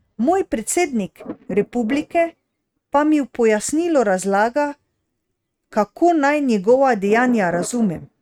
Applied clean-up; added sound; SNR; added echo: neural mask model RNNoise.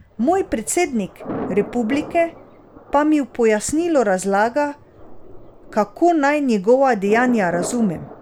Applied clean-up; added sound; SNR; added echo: none; Thunder; 16 dB; none.